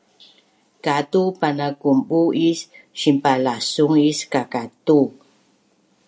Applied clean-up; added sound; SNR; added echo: none; none; none; none.